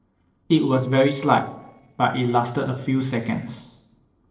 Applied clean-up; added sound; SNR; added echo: neural separator model SepFormer DNS4.